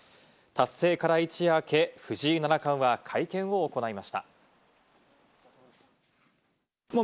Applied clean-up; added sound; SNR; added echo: none; none; none; none.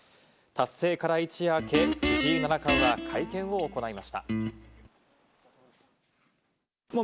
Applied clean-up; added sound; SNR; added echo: none; Guitar; 0 dB; none.